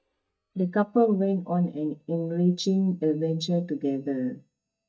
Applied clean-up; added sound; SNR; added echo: neural mask model DeepFilterNet 3.